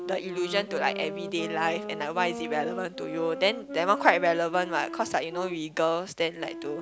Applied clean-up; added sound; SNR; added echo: none; Wind instrument, woodwind instrument; 9 dB; none.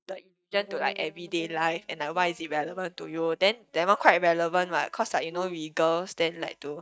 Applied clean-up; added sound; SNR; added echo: neural mask model DeepFilterNet 3.